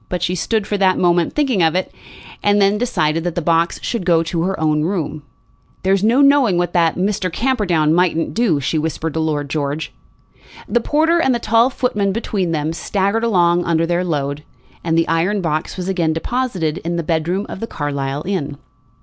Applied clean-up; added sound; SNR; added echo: none; none; none; none.